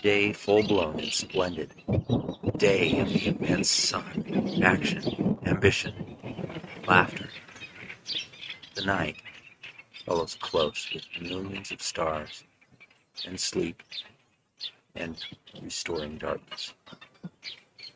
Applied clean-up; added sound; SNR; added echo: neural mask model RNNoise.